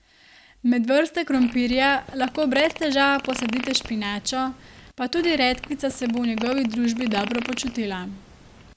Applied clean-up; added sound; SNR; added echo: none; Fart; 14 dB; none.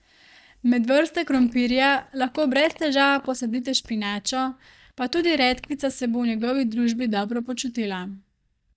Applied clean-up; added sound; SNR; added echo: neural mask model DeepFilterNet 3.